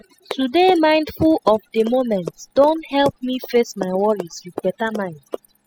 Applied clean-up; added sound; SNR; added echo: classical method spectral subtraction.